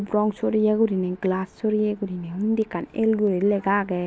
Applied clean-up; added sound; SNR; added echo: none; none; none; none.